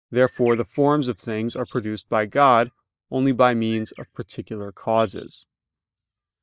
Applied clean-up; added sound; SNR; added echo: neural mask model DeepFilterNet 3.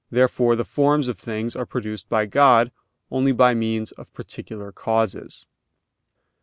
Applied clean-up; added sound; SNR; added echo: none; none; none; none.